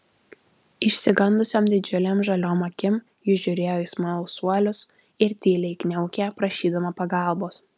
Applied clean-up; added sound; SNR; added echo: none; none; none; none.